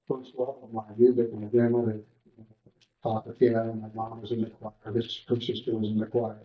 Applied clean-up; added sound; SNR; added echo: neural mask model DeepFilterNet 3.